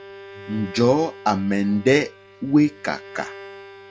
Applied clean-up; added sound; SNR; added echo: none; Bowed string instrument; 18 dB; none.